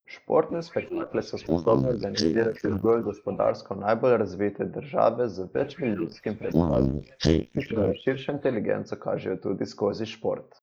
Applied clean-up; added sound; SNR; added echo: neural mask model Resemble Enhance denoiser.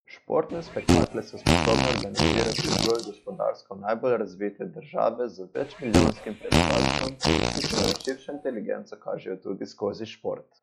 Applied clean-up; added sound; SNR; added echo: classical method log-MMSE.